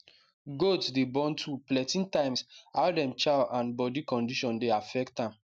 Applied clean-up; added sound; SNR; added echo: none; none; none; none.